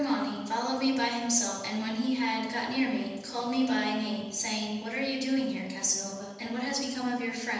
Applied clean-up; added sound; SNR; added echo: none; none; none; reverberation time 1.1 s.